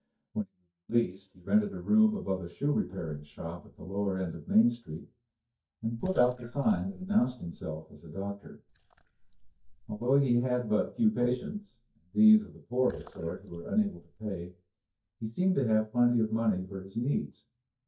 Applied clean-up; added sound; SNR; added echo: neural mask model DeepFilterNet 3.